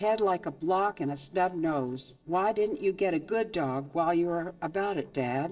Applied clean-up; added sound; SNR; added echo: neural separator model SepFormer DNS4.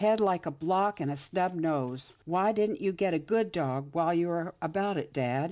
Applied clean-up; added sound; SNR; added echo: none; none; none; none.